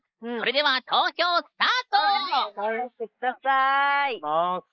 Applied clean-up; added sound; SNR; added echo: neural mask model Resemble Enhance denoiser.